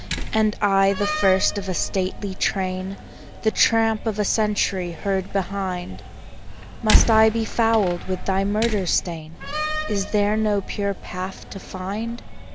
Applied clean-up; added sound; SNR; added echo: none; Slam; 4 dB; none.